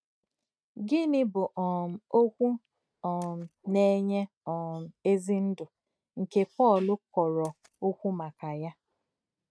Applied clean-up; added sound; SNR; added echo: neural mask model RNNoise.